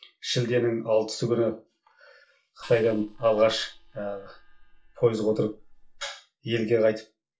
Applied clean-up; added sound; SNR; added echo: neural separator model SepFormer DNS4.